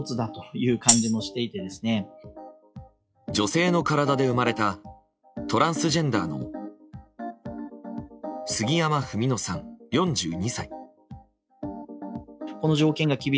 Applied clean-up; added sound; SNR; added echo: classical method log-MMSE.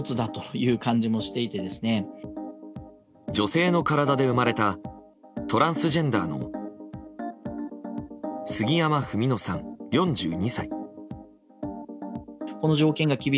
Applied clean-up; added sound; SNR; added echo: none; none; none; none.